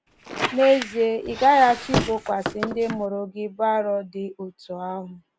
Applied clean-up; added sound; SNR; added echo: none; Squeak; 6 dB; none.